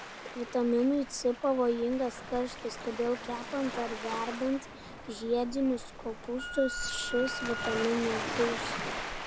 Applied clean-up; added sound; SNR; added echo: none; Wind instrument, woodwind instrument + Waves, surf; 7 dB; none.